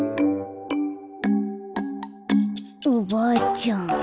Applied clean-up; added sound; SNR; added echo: none; none; none; none.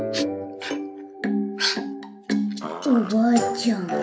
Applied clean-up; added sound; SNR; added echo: none; Dog; 10 dB; reverberation time 0.3 s.